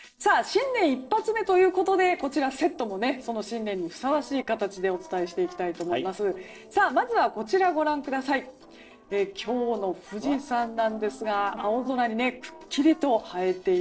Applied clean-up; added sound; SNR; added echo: neural separator model SepFormer DNS4.